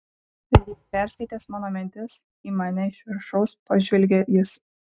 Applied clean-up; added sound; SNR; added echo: neural mask model RNNoise.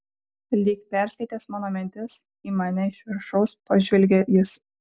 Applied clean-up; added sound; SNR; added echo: none; none; none; none.